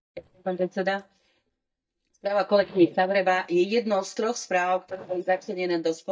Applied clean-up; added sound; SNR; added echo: neural mask model DeepFilterNet 3.